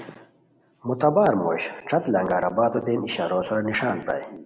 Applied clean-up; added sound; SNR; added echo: none; none; none; none.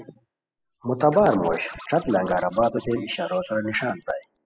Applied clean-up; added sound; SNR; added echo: classical method spectral subtraction.